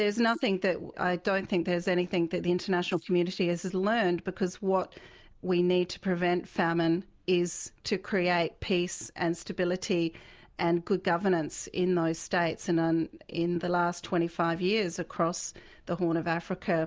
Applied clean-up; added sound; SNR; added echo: neural mask model Resemble Enhance denoiser.